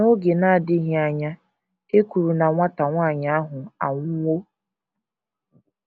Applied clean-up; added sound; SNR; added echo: none; none; none; none.